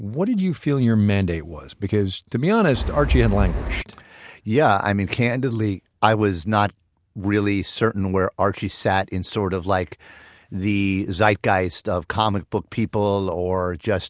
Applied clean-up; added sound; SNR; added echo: none; Wind; 1 dB; none.